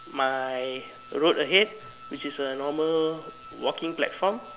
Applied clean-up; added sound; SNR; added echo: none; Wind instrument, woodwind instrument; 19 dB; none.